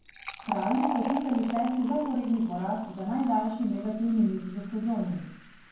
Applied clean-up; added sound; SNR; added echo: none; Fill (with liquid); 10 dB; reverberation time 0.9 s.